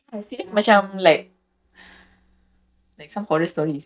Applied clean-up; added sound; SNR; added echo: neural mask model DeepFilterNet 3.